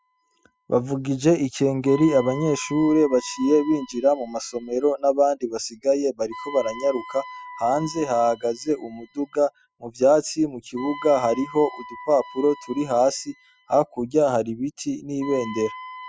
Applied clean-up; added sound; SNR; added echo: classical method spectral subtraction.